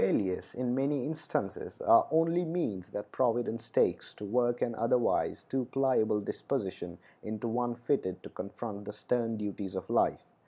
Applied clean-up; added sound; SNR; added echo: none; none; none; none.